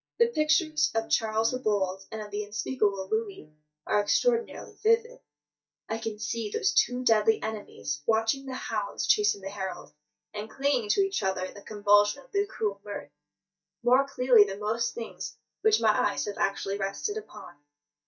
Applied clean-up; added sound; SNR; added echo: neural mask model DeepFilterNet 3.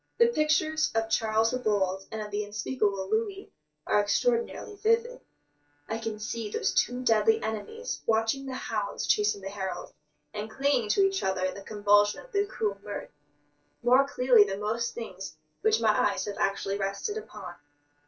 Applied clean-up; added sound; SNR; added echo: neural separator model SepFormer DNS4.